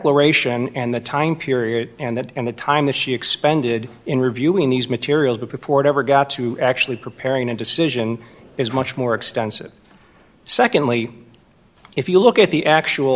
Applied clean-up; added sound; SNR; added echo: none; none; none; none.